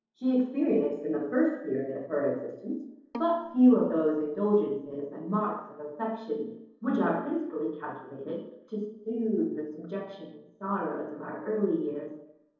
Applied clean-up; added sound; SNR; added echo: neural separator model SepFormer DNS4.